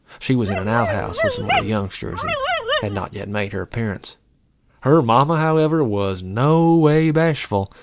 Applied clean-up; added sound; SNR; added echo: none; Dog; 4 dB; none.